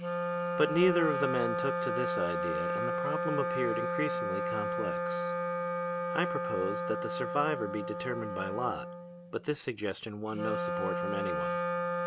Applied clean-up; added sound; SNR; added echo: none; Wind instrument, woodwind instrument; -1 dB; none.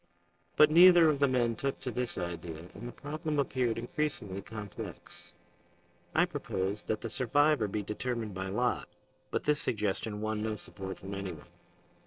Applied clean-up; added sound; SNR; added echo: neural separator model SepFormer DNS4.